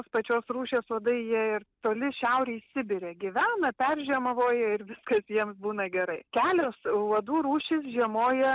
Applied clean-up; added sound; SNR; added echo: none; none; none; none.